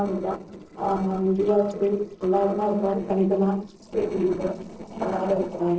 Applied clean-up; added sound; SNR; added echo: neural separator model SepFormer DNS4.